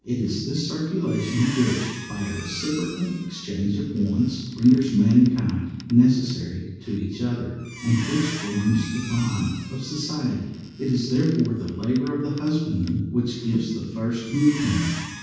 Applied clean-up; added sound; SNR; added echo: none; Squeak; 17 dB; reverberation time 1.2 s.